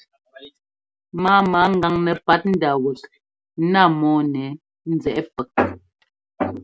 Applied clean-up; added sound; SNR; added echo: none; none; none; none.